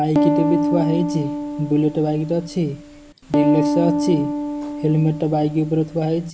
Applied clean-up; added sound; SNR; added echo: none; Piano; 1 dB; none.